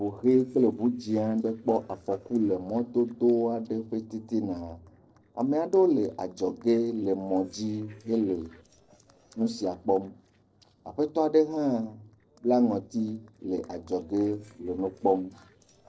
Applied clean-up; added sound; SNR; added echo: neural separator model SepFormer DNS4.